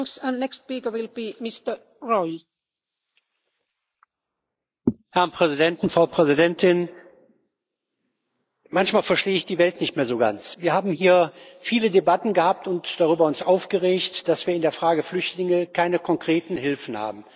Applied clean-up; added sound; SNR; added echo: neural mask model Resemble Enhance denoiser.